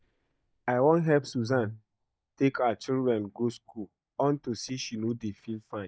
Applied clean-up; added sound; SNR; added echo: neural mask model DeepFilterNet 3.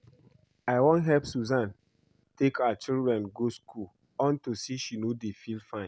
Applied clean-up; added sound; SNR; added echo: none; none; none; none.